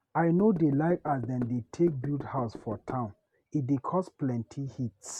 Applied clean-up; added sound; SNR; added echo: none; Knock / Wood; 14 dB; none.